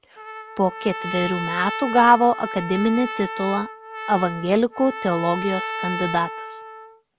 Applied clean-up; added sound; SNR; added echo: none; Trumpet; 9 dB; none.